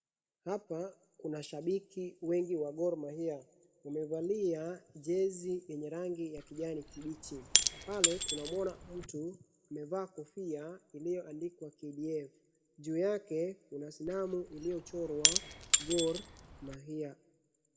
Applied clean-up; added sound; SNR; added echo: none; Shatter / Crushing; -4 dB; reverberation time 1.7 s.